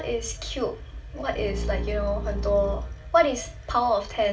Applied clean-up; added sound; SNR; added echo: none; Bowed string instrument; 4 dB; reverberation time 0.2 s.